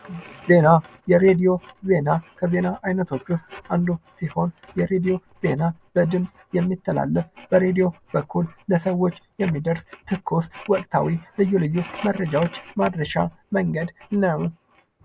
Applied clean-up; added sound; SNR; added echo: none; none; none; none.